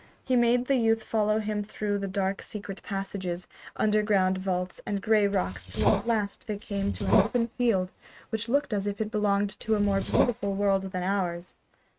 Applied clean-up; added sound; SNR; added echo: neural mask model RNNoise.